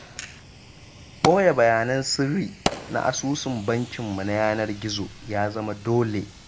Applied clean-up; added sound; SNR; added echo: none; Fire; 12 dB; none.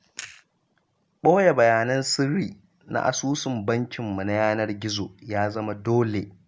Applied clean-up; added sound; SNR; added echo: none; none; none; none.